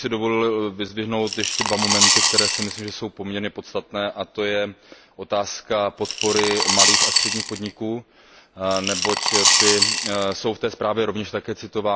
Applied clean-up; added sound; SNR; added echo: none; Coin (dropping) / Glass; -4 dB; none.